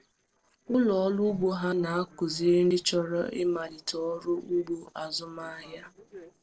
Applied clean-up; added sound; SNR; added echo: neural separator model SepFormer DNS4.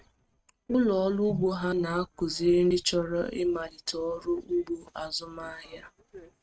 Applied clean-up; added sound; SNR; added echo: neural mask model RNNoise.